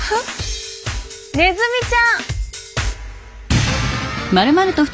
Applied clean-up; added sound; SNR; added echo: none; none; none; none.